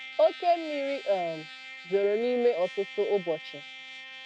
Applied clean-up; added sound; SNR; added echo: none; Trumpet; 15 dB; none.